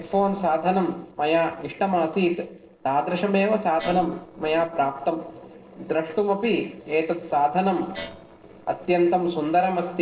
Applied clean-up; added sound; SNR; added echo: neural separator model SepFormer DNS4.